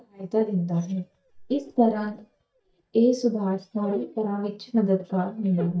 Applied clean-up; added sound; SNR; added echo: neural mask model DeepFilterNet 3.